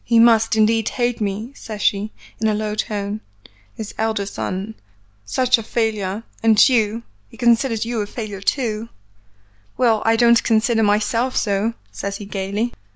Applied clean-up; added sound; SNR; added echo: none; none; none; none.